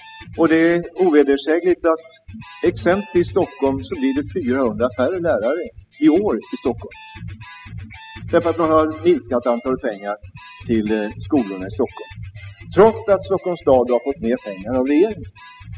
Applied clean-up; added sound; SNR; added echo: classical method spectral subtraction.